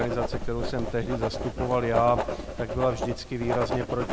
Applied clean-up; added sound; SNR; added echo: none; Writing; 3 dB; none.